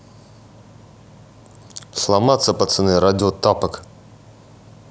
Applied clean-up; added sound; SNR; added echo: none; none; none; none.